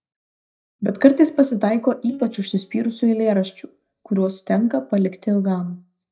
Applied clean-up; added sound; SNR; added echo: neural mask model DeepFilterNet 3.